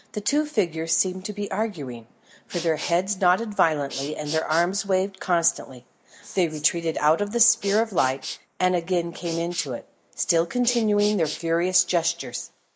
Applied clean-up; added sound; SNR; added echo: neural mask model Resemble Enhance denoiser.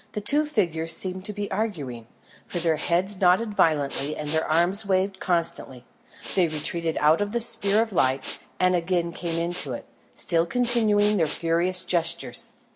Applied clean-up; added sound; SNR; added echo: none; Respiratory sounds; 13 dB; none.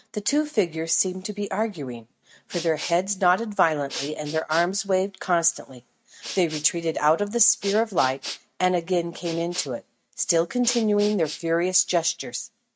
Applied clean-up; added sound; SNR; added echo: neural mask model RNNoise.